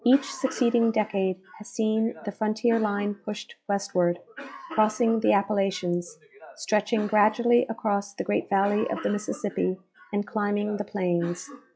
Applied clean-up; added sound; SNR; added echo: classical method log-MMSE.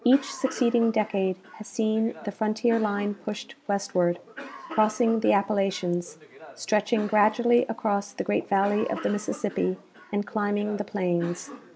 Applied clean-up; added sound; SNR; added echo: none; Cough; 18 dB; none.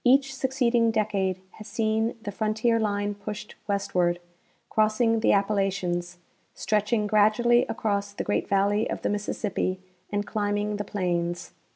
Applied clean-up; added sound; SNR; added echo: none; none; none; none.